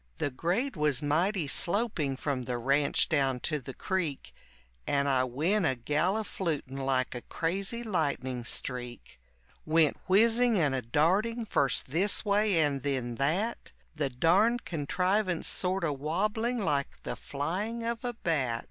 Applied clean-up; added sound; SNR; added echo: none; none; none; none.